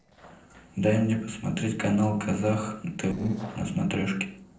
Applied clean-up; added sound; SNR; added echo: neural separator model SepFormer DNS4.